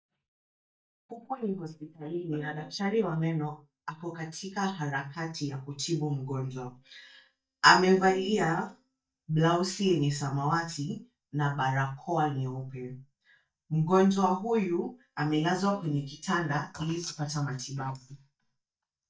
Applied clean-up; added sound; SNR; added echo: neural mask model DeepFilterNet 3.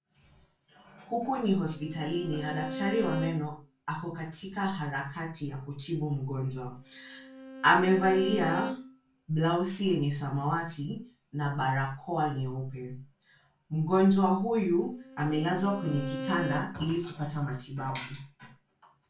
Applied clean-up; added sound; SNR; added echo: none; Bowed string instrument; 10 dB; reverberation time 0.3 s.